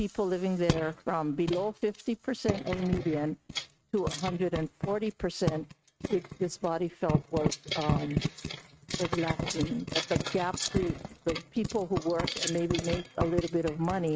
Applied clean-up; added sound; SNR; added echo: neural mask model RNNoise.